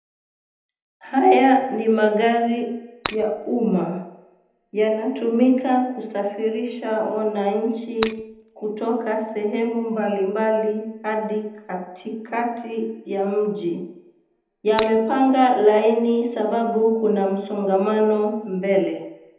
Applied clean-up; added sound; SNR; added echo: none; Shatter; 11 dB; reverberation time 0.8 s.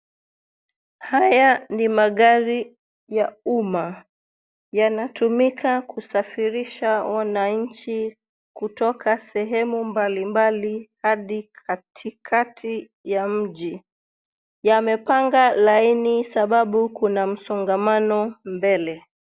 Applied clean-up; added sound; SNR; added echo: none; none; none; none.